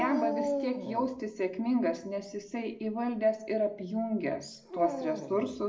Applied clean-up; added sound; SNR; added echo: none; Dog; 8 dB; reverberation time 0.4 s.